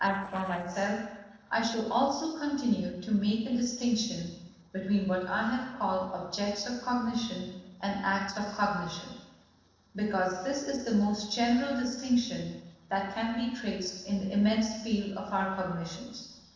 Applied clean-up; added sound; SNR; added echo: neural separator model SepFormer DNS4.